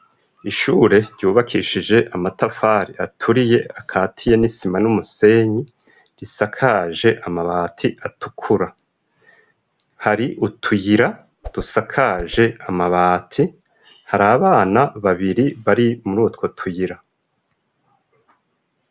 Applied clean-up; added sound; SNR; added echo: none; Whoosh, swoosh, swish; 16 dB; none.